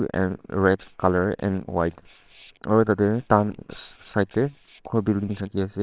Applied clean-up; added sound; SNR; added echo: neural separator model SepFormer WHAMR!.